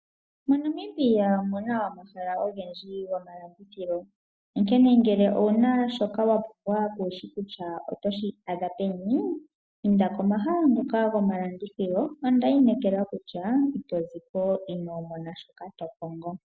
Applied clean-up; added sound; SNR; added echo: none; none; none; none.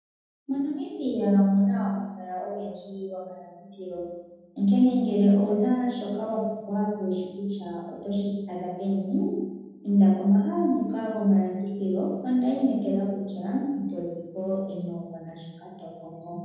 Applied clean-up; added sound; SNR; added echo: none; none; none; reverberation time 1.3 s.